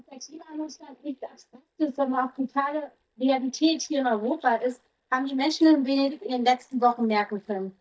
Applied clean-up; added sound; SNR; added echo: neural mask model DeepFilterNet 3.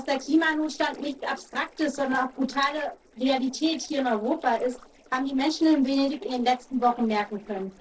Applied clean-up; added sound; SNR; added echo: neural separator model SepFormer DNS4.